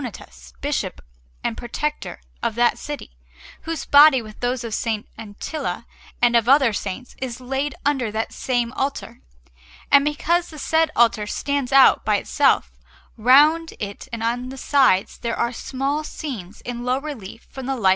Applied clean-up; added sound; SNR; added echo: none; none; none; none.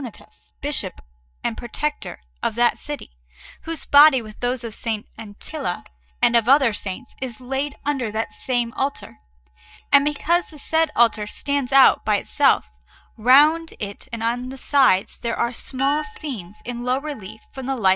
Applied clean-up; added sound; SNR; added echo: neural mask model DeepFilterNet 3.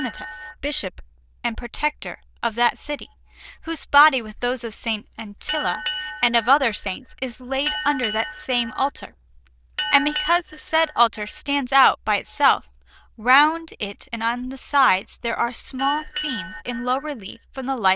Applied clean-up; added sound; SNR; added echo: neural diffusion model UNIVERSE++.